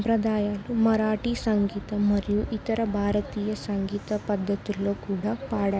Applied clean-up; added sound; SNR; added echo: none; none; none; none.